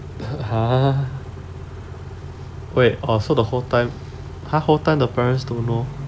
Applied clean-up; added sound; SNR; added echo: none; Idling / Accelerating, revving, vroom / Car; 11 dB; none.